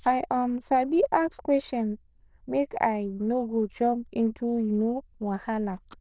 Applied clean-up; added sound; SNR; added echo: neural diffusion model UNIVERSE++.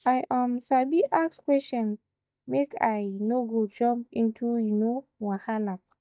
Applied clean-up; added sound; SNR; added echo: neural mask model DeepFilterNet 3.